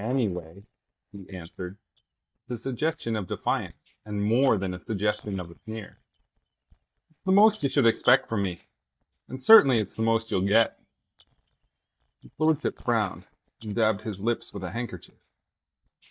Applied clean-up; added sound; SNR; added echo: neural mask model DeepFilterNet 3.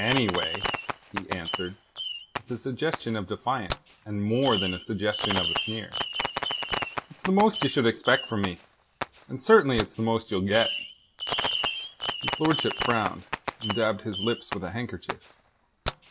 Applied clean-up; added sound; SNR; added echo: none; Fireworks; 5 dB; none.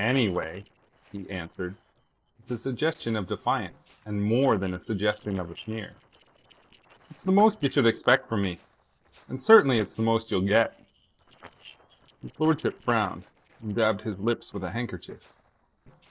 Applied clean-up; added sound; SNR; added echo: neural separator model SepFormer DNS4.